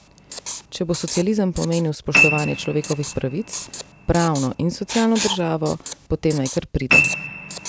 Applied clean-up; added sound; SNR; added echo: none; Piano + Writing; 1 dB; none.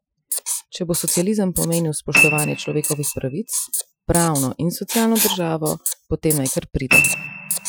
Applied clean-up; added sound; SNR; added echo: classical method Wiener filter.